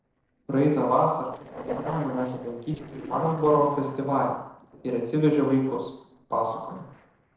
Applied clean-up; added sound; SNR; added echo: neural separator model SepFormer DNS4.